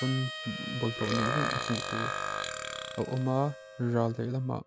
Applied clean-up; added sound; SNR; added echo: none; Harmonica + Burping, eructation; 4 dB; none.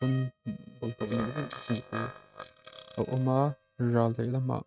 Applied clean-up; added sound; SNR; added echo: neural mask model RNNoise.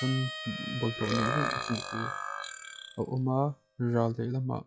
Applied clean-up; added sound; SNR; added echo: classical method log-MMSE.